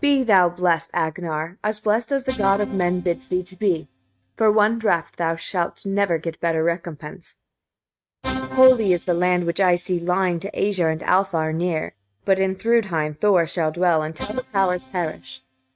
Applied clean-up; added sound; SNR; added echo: neural mask model RNNoise.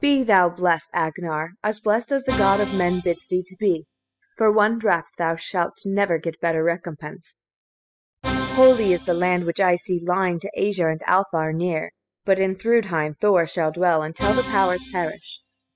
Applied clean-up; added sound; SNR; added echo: classical method spectral subtraction.